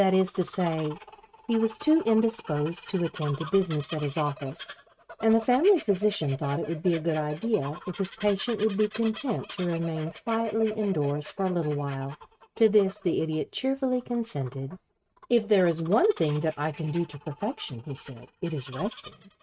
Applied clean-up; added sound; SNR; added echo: neural mask model RNNoise.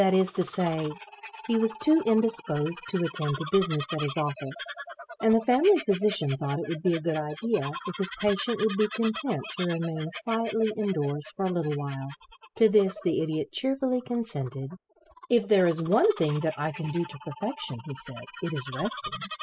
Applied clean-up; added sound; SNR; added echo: classical method spectral subtraction.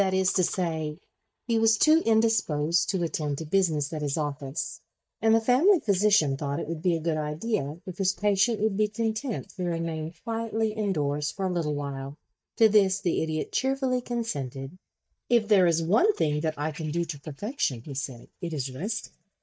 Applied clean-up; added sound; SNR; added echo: neural mask model DeepFilterNet 3.